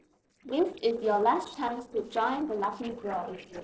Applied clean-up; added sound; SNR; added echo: neural separator model SepFormer DNS4.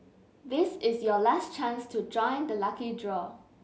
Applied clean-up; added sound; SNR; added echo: none; none; none; none.